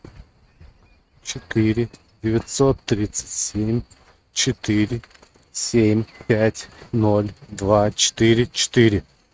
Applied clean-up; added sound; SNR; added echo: neural mask model RNNoise.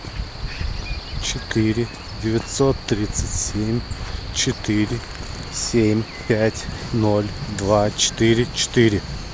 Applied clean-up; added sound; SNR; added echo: none; Cricket; 14 dB; none.